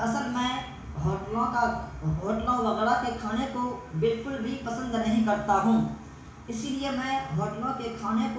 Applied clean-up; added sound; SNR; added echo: none; none; none; reverberation time 0.7 s.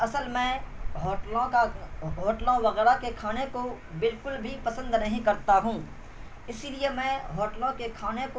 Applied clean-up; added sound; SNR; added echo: none; none; none; none.